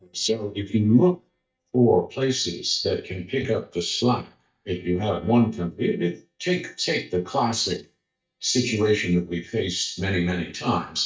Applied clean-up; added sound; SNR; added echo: neural mask model DeepFilterNet 3.